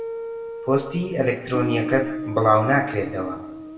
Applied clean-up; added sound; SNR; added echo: none; Guitar; 8 dB; reverberation time 0.9 s.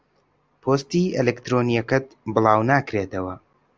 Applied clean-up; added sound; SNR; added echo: none; none; none; none.